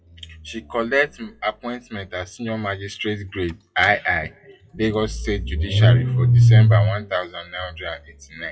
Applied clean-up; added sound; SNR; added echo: classical method WPE with log-MMSE.